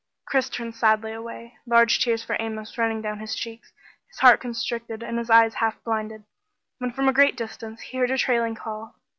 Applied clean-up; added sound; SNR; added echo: none; none; none; none.